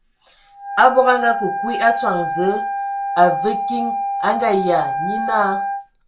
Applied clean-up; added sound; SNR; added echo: none; Wind instrument, woodwind instrument; 4 dB; reverberation time 0.2 s.